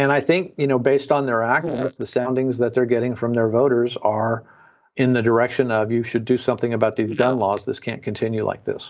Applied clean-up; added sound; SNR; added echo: neural mask model Resemble Enhance denoiser.